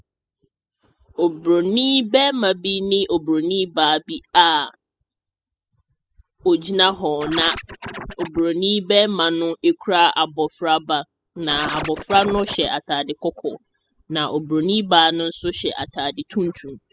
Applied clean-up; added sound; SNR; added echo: classical method spectral subtraction.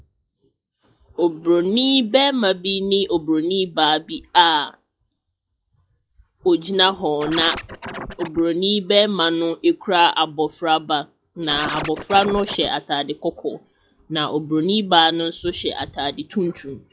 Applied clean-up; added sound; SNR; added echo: classical method log-MMSE.